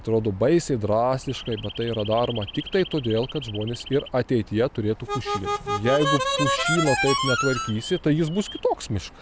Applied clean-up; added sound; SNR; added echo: none; Harmonica; 1 dB; none.